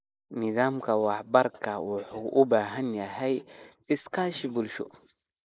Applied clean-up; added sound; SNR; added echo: neural mask model Resemble Enhance denoiser.